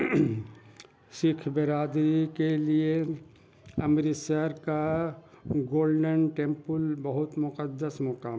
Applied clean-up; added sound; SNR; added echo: none; none; none; none.